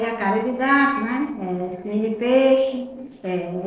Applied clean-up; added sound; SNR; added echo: neural separator model SepFormer DNS4.